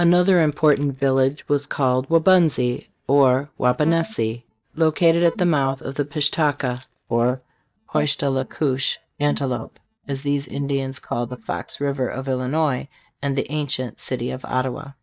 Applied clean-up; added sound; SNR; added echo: neural mask model DeepFilterNet 3.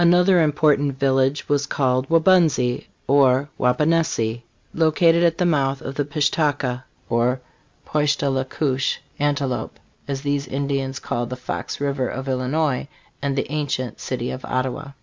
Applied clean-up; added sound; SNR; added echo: none; none; none; none.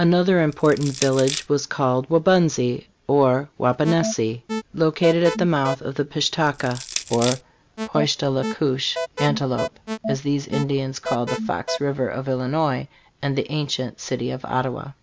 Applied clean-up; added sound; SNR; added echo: none; Crushing + Alarm; 8 dB; none.